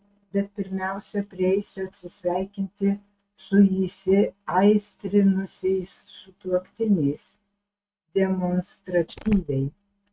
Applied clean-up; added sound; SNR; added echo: neural mask model RNNoise.